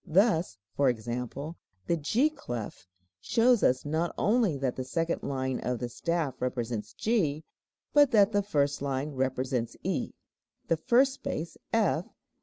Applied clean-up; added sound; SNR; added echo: none; none; none; none.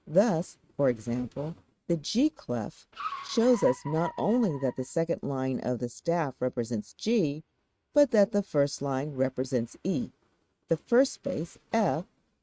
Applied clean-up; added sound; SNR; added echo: neural mask model RNNoise.